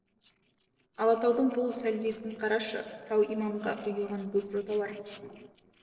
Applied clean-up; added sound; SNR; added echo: neural separator model SepFormer DNS4.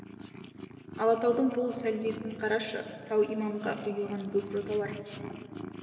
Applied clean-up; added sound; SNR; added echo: none; Purr; 13 dB; reverberation time 2.9 s.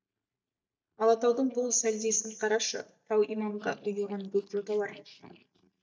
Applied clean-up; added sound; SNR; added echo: neural mask model DeepFilterNet 3.